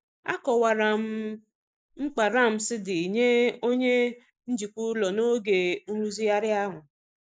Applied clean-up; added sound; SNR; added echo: neural mask model Resemble Enhance denoiser.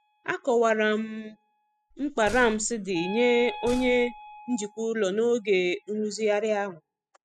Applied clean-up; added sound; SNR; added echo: classical method spectral subtraction.